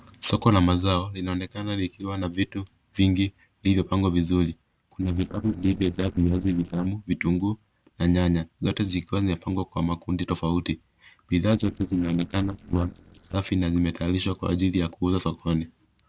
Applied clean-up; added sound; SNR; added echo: neural separator model SepFormer DNS4.